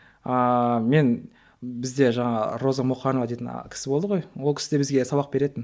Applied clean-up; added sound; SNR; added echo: none; none; none; none.